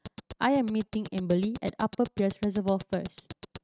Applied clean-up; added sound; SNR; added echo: neural mask model RNNoise.